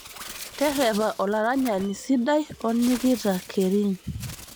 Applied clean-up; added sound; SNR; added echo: none; Bird; 15 dB; none.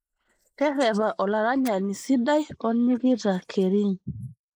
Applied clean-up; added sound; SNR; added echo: neural mask model Resemble Enhance denoiser.